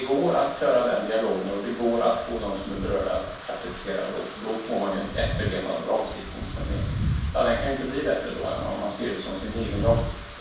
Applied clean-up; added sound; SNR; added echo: none; Wind / Rain; 6 dB; reverberation time 0.7 s.